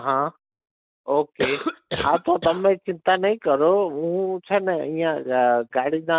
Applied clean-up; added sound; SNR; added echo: neural mask model DeepFilterNet 3.